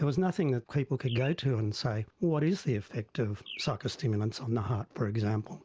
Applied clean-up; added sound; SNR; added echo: none; Bird; 19 dB; none.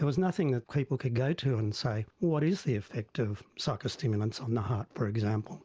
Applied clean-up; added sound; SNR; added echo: none; none; none; none.